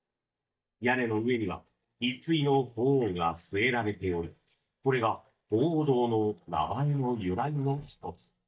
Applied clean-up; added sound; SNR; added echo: neural mask model DeepFilterNet 3.